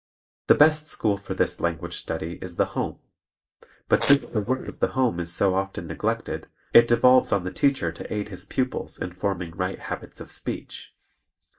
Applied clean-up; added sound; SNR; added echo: neural mask model DeepFilterNet 3.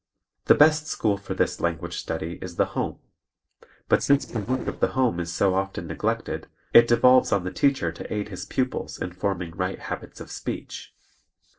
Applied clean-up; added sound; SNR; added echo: neural separator model SepFormer DNS4.